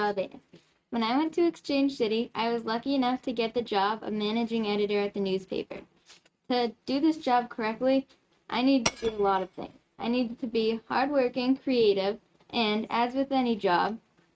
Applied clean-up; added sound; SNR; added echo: neural mask model RNNoise.